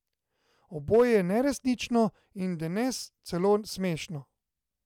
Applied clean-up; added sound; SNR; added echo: none; none; none; none.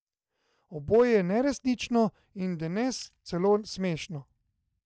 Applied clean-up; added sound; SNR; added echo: neural mask model DeepFilterNet 3.